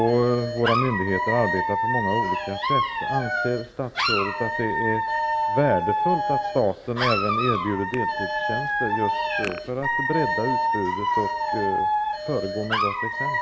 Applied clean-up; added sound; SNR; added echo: none; Alarm / Dog; -2 dB; none.